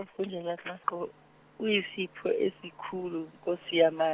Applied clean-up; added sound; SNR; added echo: none; none; none; none.